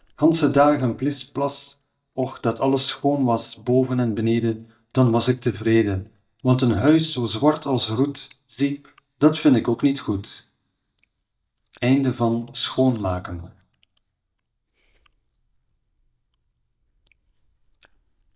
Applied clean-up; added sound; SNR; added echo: neural mask model DeepFilterNet 3.